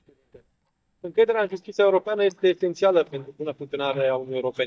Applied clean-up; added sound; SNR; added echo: neural mask model DeepFilterNet 3.